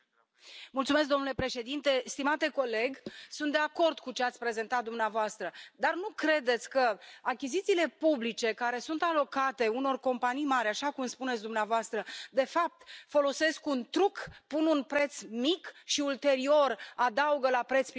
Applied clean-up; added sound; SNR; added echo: none; none; none; none.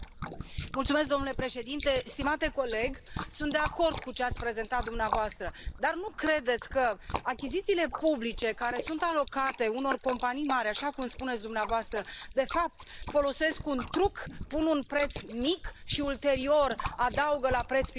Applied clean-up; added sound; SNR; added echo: neural mask model Resemble Enhance denoiser.